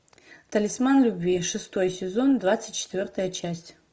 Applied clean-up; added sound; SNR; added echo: none; none; none; none.